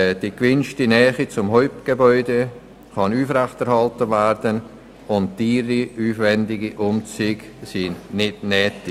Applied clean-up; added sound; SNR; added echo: none; none; none; none.